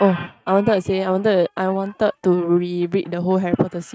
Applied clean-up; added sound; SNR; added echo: neural mask model RNNoise.